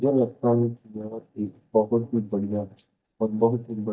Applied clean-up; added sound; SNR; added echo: neural mask model DeepFilterNet 3.